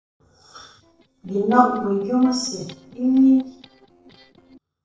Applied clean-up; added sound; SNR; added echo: neural separator model SepFormer DNS4.